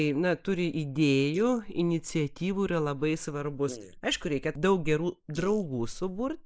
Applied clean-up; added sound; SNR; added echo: neural mask model Resemble Enhance denoiser.